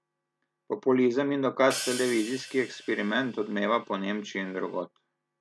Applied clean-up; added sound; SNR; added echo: none; Hi-hat; 12 dB; none.